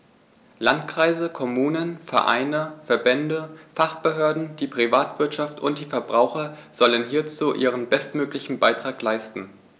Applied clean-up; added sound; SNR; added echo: none; none; none; none.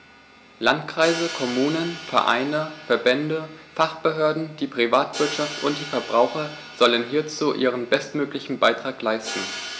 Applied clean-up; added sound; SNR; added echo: none; Crash cymbal; 14 dB; none.